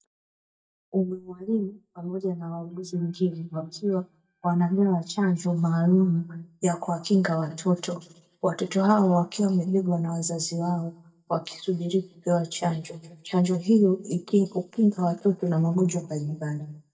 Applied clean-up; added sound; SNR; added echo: neural mask model DeepFilterNet 3.